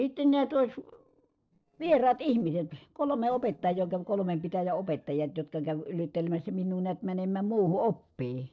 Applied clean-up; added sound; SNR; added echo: neural separator model SepFormer DNS4.